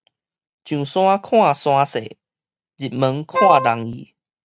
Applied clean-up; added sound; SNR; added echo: neural mask model RNNoise.